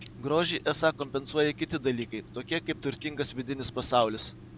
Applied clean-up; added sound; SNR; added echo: none; Clock; 16 dB; none.